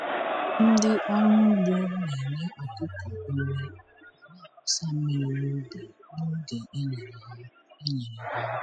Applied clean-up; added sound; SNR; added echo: classical method spectral subtraction.